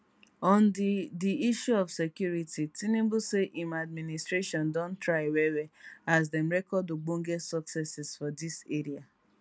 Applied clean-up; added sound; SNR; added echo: none; none; none; none.